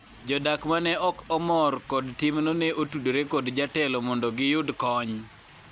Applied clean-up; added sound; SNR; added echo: none; none; none; none.